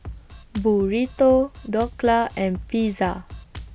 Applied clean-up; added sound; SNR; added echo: none; Drum kit; 16 dB; none.